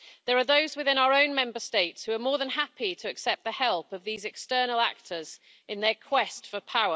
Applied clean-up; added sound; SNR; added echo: none; none; none; none.